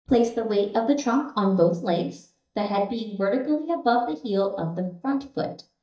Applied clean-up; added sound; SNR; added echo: neural mask model DeepFilterNet 3.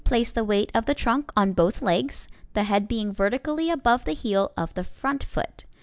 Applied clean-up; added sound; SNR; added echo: none; none; none; none.